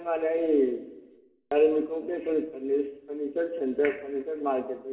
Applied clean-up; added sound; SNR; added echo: none; none; none; reverberation time 0.8 s.